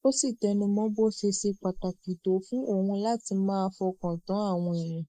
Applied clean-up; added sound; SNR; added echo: neural mask model Resemble Enhance denoiser.